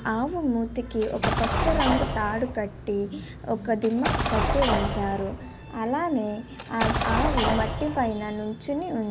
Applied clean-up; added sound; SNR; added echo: none; Explosion; 0 dB; none.